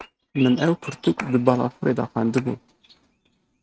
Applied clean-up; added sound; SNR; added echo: neural mask model RNNoise.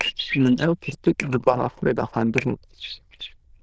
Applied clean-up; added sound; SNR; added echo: neural diffusion model UNIVERSE++.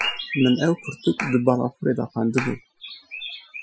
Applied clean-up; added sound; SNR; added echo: classical method Wiener filter.